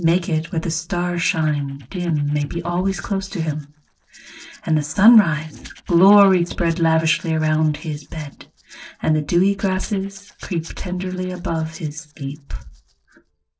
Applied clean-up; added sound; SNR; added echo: neural separator model SepFormer DNS4.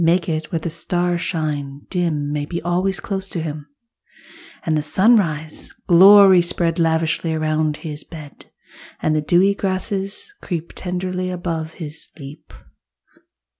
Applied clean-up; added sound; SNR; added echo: none; none; none; none.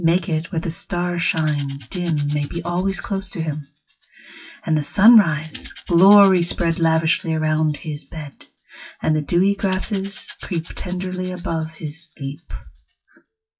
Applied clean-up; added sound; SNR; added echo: classical method WPE with log-MMSE.